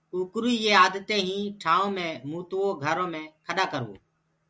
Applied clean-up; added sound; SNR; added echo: none; none; none; none.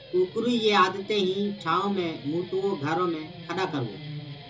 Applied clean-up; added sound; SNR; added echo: none; Guitar; 16 dB; reverberation time 0.2 s.